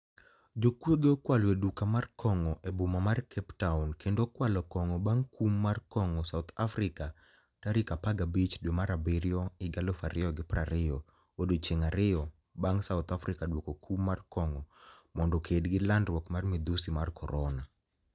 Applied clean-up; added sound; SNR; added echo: none; none; none; none.